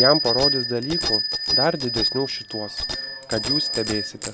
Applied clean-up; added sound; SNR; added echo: none; Bicycle bell; -1 dB; none.